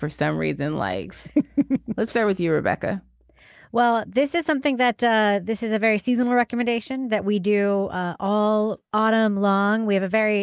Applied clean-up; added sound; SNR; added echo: none; none; none; none.